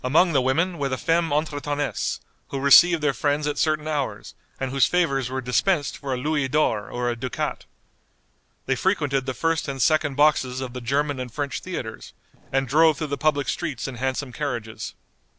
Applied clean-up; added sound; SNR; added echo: neural separator model SepFormer DNS4.